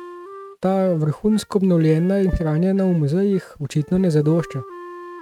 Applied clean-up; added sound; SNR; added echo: neural mask model RNNoise.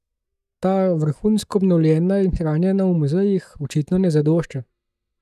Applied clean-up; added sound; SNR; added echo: neural mask model DeepFilterNet 3.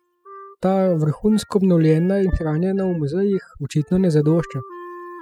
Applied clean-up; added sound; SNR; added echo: classical method spectral subtraction.